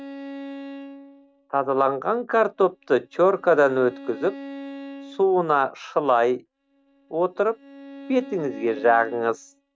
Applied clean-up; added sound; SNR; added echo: neural mask model RNNoise.